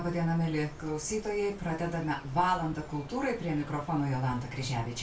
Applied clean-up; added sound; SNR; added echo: none; Bird; 15 dB; reverberation time 0.2 s.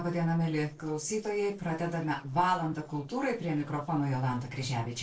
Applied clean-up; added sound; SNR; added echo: neural separator model SepFormer DNS4.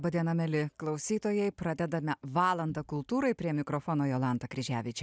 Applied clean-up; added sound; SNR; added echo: none; none; none; none.